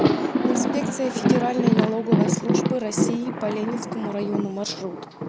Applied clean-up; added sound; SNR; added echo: none; Thunder; -4 dB; none.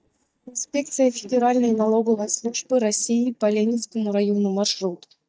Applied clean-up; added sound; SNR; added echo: neural mask model DeepFilterNet 3.